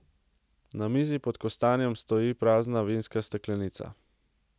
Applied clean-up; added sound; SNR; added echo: none; none; none; none.